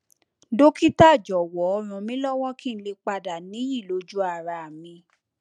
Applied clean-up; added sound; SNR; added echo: none; none; none; none.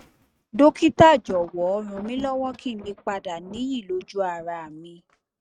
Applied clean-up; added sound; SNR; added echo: neural mask model RNNoise.